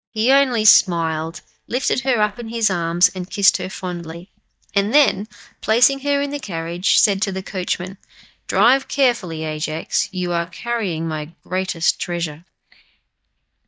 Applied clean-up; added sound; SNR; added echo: neural mask model DeepFilterNet 3.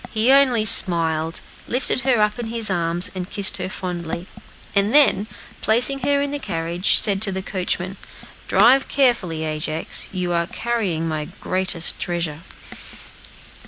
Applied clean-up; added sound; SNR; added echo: none; none; none; none.